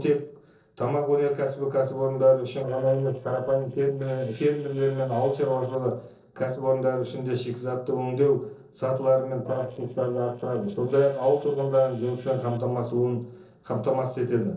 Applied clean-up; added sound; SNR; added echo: neural separator model SepFormer DNS4.